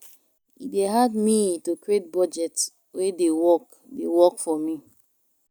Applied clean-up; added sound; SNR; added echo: none; none; none; none.